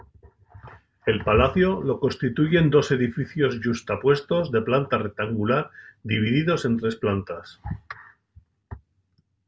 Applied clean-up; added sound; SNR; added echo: none; none; none; none.